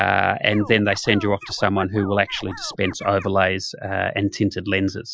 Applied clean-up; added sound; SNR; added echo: classical method Wiener filter.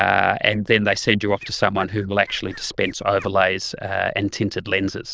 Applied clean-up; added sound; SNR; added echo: neural diffusion model UNIVERSE++.